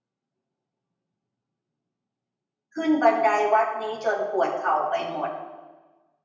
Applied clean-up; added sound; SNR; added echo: none; none; none; reverberation time 0.9 s.